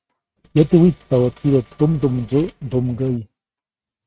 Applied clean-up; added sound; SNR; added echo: neural mask model RNNoise.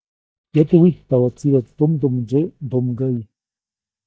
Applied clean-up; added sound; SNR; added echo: neural mask model DeepFilterNet 3.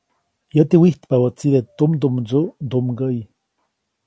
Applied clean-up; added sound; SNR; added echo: none; none; none; none.